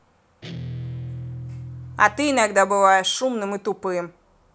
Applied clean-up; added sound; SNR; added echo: none; Guitar; 13 dB; none.